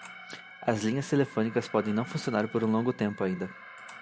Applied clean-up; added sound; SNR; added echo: none; Alarm; 18 dB; none.